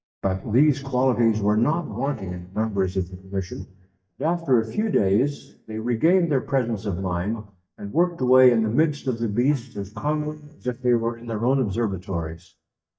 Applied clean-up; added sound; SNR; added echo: neural mask model DeepFilterNet 3.